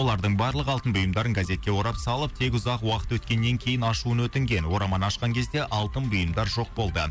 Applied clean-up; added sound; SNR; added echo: none; none; none; none.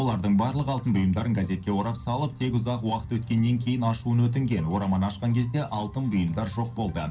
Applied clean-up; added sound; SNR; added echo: none; none; none; reverberation time 0.3 s.